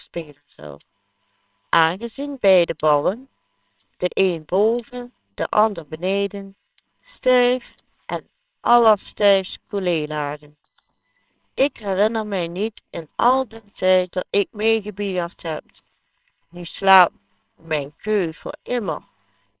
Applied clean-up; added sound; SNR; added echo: neural separator model SepFormer WHAMR!.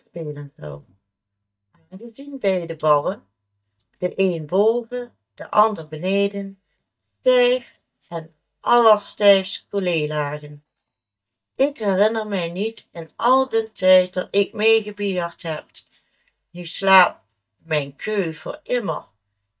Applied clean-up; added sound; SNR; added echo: neural mask model DeepFilterNet 3.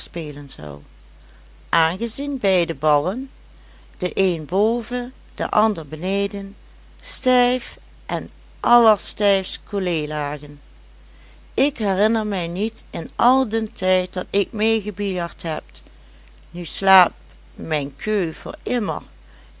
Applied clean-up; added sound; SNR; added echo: none; none; none; none.